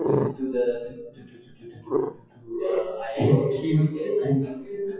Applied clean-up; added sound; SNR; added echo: classical method WPE with log-MMSE.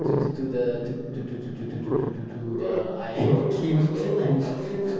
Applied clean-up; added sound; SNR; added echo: none; Growling; 2 dB; reverberation time 1.2 s.